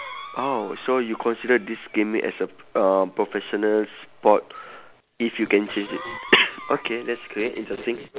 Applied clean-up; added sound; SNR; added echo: none; Cough; 19 dB; none.